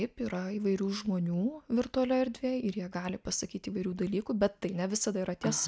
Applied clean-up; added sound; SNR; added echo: none; none; none; none.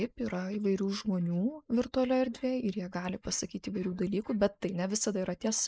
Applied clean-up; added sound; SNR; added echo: neural mask model Resemble Enhance denoiser.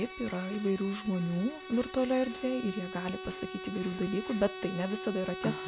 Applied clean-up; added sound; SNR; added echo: none; Bowed string instrument; 10 dB; none.